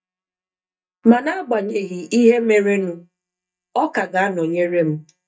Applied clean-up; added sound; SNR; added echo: neural mask model DeepFilterNet 3.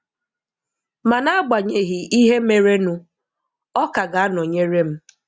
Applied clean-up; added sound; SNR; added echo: none; none; none; none.